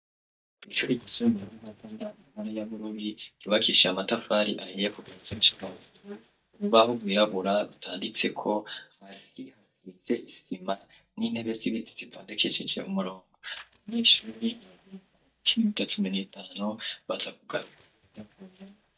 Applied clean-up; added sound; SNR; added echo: neural mask model DeepFilterNet 3.